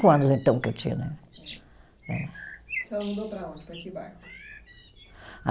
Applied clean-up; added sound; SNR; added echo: none; Bird; 16 dB; none.